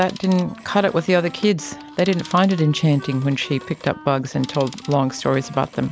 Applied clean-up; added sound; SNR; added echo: none; Wind instrument, woodwind instrument + Telephone; 18 dB; none.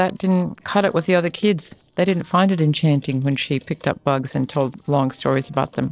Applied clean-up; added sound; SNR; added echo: neural separator model SepFormer DNS4.